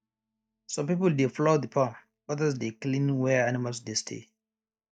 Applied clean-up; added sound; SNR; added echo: neural mask model DeepFilterNet 3.